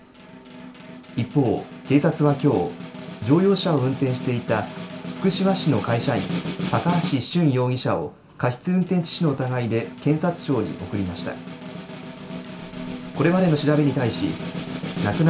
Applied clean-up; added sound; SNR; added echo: none; Snare drum; 10 dB; reverberation time 0.2 s.